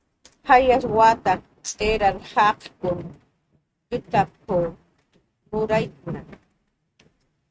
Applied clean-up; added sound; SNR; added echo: neural mask model RNNoise.